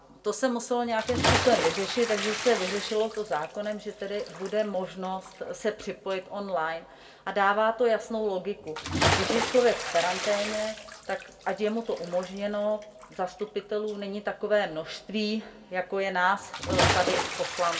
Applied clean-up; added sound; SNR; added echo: none; Bathtub (filling or washing) / Splash, splatter; 5 dB; reverberation time 0.6 s.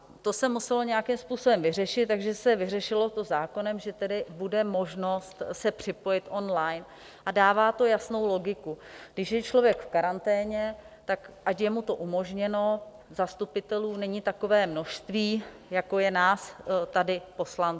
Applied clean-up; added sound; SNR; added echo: none; none; none; none.